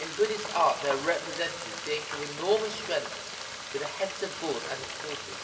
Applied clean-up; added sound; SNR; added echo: none; Frying (food); 7 dB; reverberation time 2.0 s.